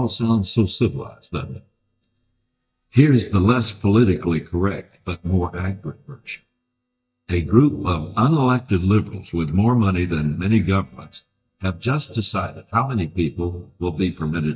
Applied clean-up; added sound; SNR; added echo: neural mask model DeepFilterNet 3.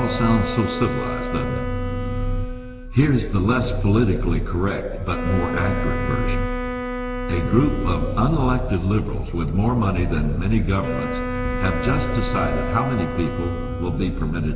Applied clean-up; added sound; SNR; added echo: none; Wind instrument, woodwind instrument; 8 dB; reverberation time 1.9 s.